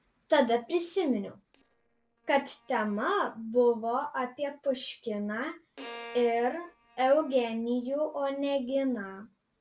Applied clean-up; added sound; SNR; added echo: neural separator model SepFormer DNS4.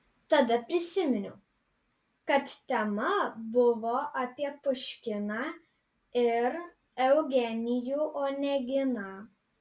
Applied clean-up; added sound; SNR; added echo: none; none; none; none.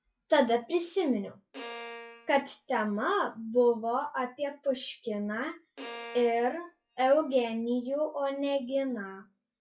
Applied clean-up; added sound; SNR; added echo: classical method log-MMSE.